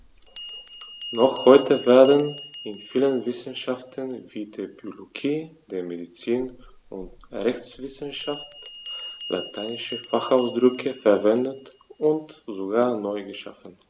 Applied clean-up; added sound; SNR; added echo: none; Bell; 9 dB; none.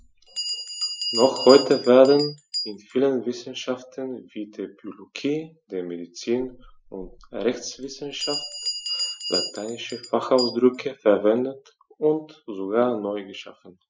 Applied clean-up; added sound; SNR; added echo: classical method Wiener filter.